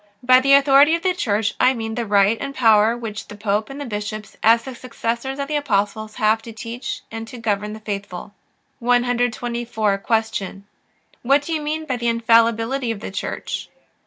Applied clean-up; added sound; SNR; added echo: none; none; none; none.